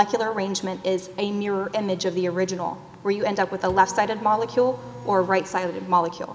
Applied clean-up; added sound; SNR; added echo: none; Printer; 15 dB; none.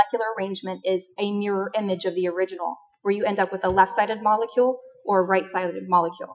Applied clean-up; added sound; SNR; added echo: classical method Wiener filter.